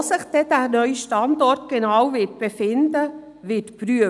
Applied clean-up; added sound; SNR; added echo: none; none; none; none.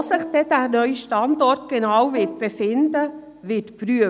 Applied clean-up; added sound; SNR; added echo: none; Bowed string instrument; 16 dB; none.